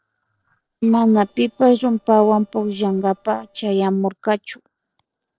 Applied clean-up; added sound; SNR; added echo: neural separator model SepFormer DNS4.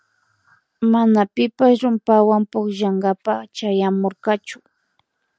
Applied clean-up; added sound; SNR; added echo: none; none; none; none.